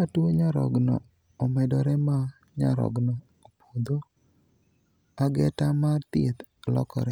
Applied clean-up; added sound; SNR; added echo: none; none; none; none.